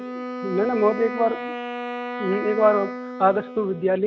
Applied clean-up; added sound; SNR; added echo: none; Wind instrument, woodwind instrument; 8 dB; none.